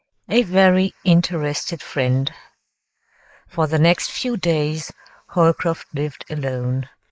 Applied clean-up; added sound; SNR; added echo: neural mask model Resemble Enhance denoiser.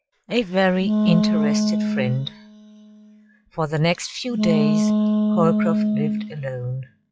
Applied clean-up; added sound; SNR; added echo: classical method log-MMSE.